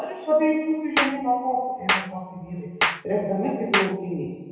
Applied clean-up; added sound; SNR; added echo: none; Clapping; 2 dB; reverberation time 1.2 s.